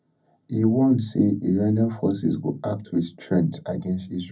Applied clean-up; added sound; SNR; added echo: none; none; none; reverberation time 0.4 s.